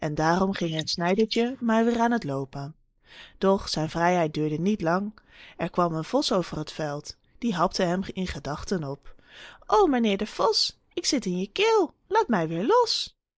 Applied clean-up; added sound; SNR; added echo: neural mask model Resemble Enhance denoiser.